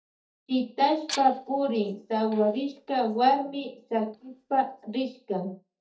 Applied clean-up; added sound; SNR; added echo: neural mask model DeepFilterNet 3.